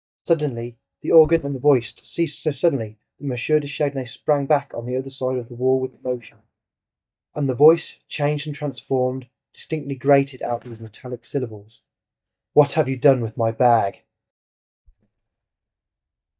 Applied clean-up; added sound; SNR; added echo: neural mask model DeepFilterNet 3.